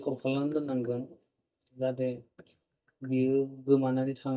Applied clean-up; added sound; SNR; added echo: neural mask model DeepFilterNet 3.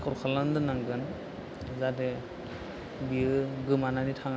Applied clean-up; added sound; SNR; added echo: none; none; none; none.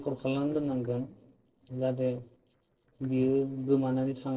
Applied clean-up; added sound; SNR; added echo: neural separator model SepFormer DNS4.